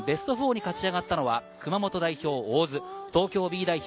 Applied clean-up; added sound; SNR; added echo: none; none; none; none.